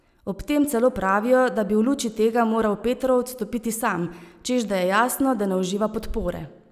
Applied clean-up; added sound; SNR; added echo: none; none; none; none.